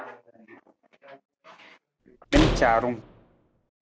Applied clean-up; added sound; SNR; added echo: none; Slam; -1 dB; none.